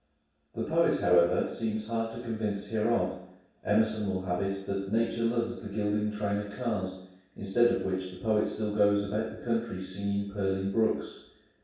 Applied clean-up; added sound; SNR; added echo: none; none; none; reverberation time 0.7 s.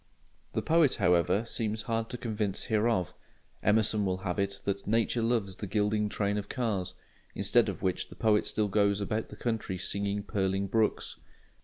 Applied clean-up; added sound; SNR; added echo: none; none; none; none.